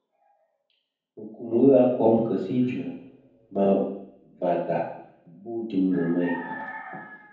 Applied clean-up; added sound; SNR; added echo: none; none; none; reverberation time 0.9 s.